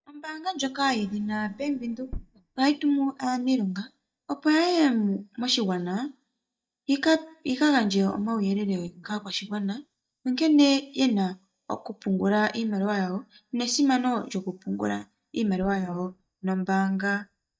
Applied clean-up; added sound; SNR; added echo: neural mask model DeepFilterNet 3.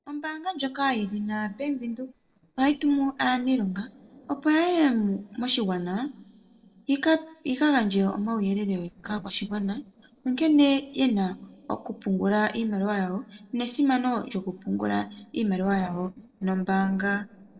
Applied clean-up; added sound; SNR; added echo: neural separator model SepFormer DNS4.